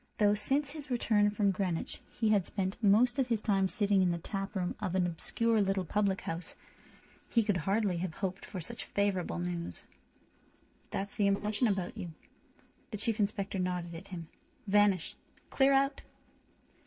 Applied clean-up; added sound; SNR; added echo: neural separator model SepFormer DNS4.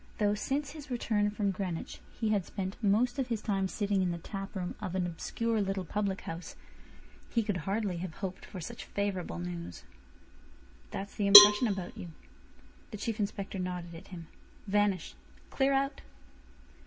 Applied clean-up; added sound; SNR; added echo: none; Cowbell; -4 dB; none.